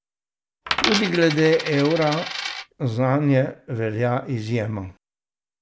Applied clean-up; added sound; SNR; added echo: none; Coin (dropping); 5 dB; none.